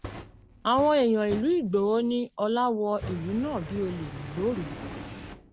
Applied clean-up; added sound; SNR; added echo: none; Fire; 13 dB; none.